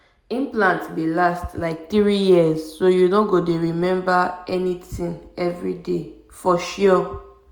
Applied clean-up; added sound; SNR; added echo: none; none; none; none.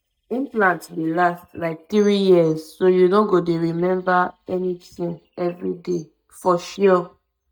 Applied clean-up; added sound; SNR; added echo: neural mask model DeepFilterNet 3.